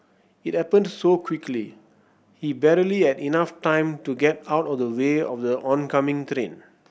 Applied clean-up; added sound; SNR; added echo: none; none; none; none.